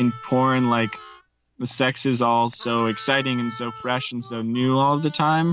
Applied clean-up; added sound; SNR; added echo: none; Harmonica; 18 dB; none.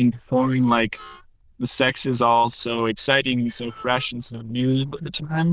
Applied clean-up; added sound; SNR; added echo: neural diffusion model UNIVERSE++.